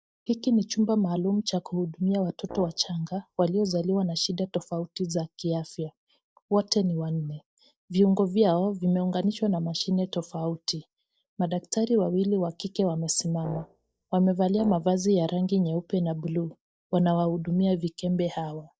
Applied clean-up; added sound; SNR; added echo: neural mask model DeepFilterNet 3.